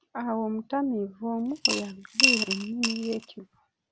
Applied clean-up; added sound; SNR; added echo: none; Coin (dropping) / Glass; -2 dB; none.